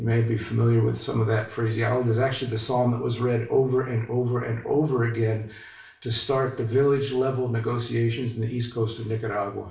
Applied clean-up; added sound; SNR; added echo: none; none; none; reverberation time 0.3 s.